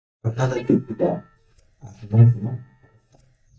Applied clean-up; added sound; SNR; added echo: neural mask model DeepFilterNet 3.